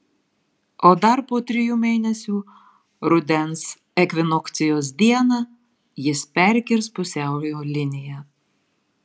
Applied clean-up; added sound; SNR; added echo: none; none; none; none.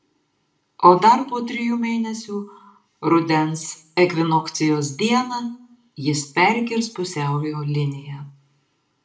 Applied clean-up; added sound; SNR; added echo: none; none; none; reverberation time 0.4 s.